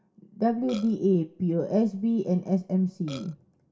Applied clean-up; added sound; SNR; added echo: none; Burping, eructation; 17 dB; reverberation time 0.2 s.